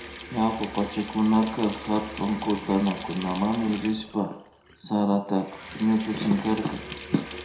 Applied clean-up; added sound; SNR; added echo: none; Sink (filling or washing) / Water tap, faucet; 14 dB; reverberation time 0.6 s.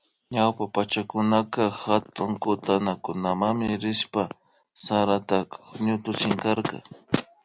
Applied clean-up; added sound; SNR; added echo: none; none; none; none.